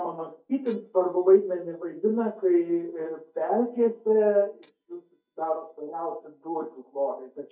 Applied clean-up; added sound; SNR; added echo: neural mask model DeepFilterNet 3.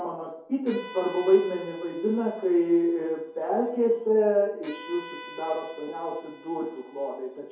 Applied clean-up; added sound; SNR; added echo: none; Bowed string instrument; 20 dB; reverberation time 2.3 s.